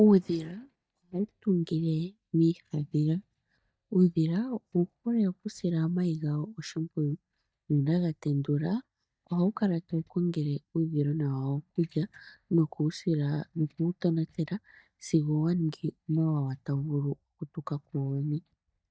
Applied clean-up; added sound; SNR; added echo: neural mask model DeepFilterNet 3.